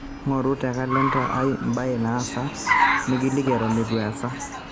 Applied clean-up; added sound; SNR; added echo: none; Car; 3 dB; none.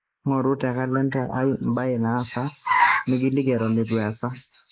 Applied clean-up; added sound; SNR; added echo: neural mask model Resemble Enhance denoiser.